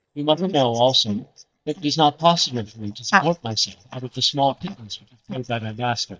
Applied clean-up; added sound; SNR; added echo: neural mask model DeepFilterNet 3.